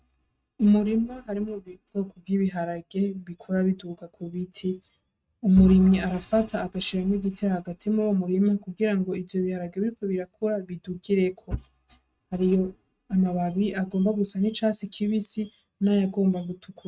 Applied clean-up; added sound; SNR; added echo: neural mask model RNNoise.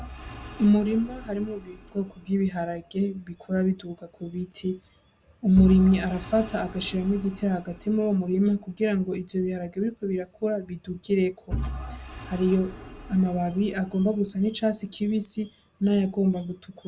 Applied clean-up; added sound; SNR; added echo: none; Engine / Vehicle; 15 dB; none.